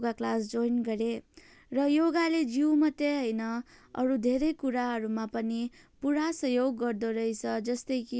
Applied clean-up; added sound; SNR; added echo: none; none; none; none.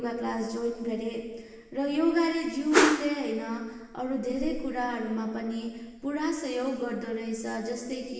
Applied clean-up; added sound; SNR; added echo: none; Whoosh, swoosh, swish; -3 dB; reverberation time 1.4 s.